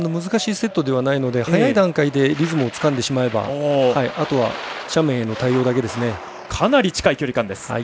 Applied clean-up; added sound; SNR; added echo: none; none; none; none.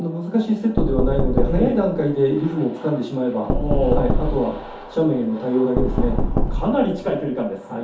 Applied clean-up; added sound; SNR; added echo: none; Knock; 1 dB; reverberation time 0.5 s.